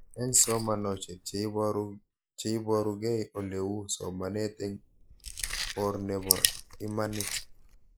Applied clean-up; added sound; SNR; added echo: neural mask model Resemble Enhance denoiser.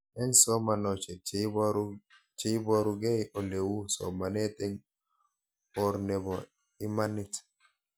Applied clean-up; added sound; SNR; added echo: none; none; none; none.